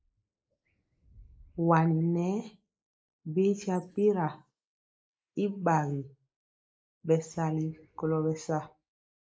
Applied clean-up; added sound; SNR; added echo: neural mask model Resemble Enhance denoiser.